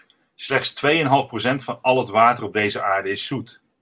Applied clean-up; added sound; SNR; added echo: none; none; none; none.